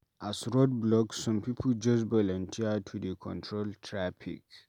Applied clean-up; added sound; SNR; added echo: none; none; none; none.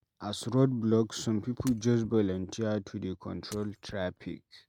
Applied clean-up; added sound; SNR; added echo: neural mask model RNNoise.